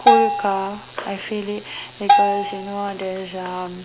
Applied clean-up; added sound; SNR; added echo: none; Bell; -4 dB; none.